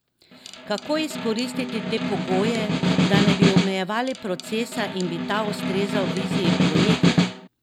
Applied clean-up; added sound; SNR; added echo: none; Snare drum; -3 dB; none.